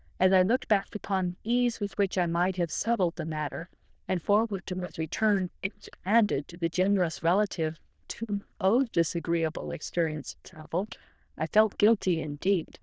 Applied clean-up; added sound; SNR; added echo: neural diffusion model UNIVERSE++.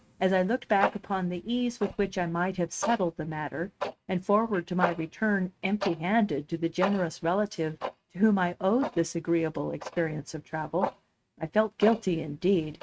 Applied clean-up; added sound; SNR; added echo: neural mask model RNNoise.